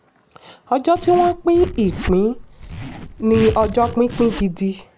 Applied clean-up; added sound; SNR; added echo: none; Zipper (clothing); 10 dB; none.